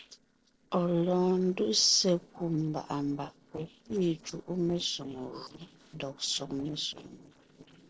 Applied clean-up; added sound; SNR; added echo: neural separator model SepFormer DNS4.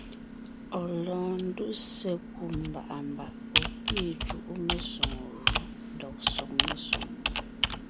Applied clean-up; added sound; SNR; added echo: none; Computer keyboard; -2 dB; none.